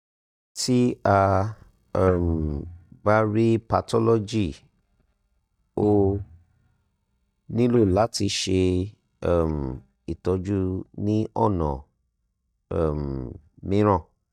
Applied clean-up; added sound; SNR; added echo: neural mask model DeepFilterNet 3.